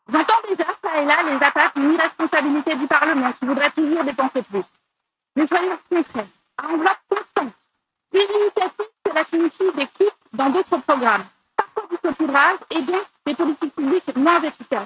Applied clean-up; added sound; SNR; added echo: neural mask model RNNoise.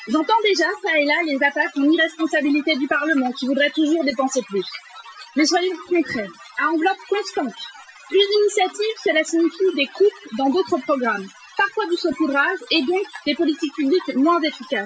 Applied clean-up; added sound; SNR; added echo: classical method Wiener filter.